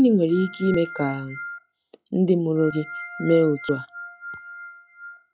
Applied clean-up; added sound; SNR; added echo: classical method log-MMSE.